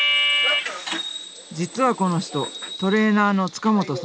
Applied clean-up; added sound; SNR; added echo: none; Bird vocalization, bird call, bird song; 15 dB; none.